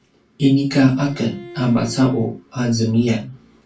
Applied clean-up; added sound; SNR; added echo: none; Bowed string instrument; 19 dB; reverberation time 0.2 s.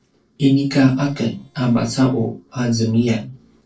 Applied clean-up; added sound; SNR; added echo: neural separator model SepFormer DNS4.